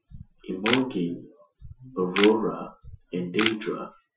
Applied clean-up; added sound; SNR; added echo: classical method Wiener filter.